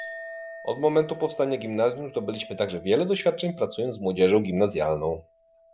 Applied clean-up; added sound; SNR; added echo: none; Chink, clink; 18 dB; none.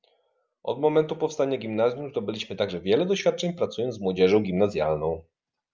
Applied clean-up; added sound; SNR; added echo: none; none; none; none.